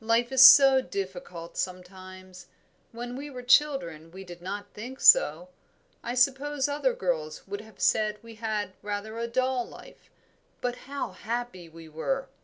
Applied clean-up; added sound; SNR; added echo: none; none; none; none.